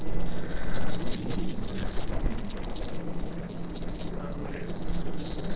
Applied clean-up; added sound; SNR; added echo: neural separator model SepFormer DNS4.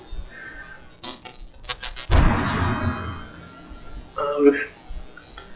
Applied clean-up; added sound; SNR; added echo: classical method log-MMSE.